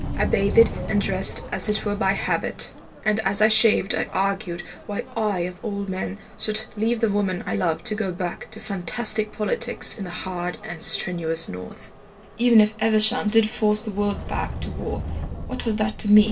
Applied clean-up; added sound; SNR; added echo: none; Subway, metro, underground; 13 dB; reverberation time 0.2 s.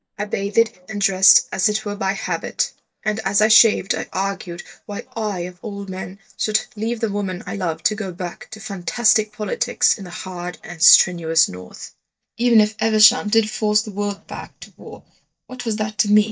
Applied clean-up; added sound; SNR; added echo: neural mask model DeepFilterNet 3.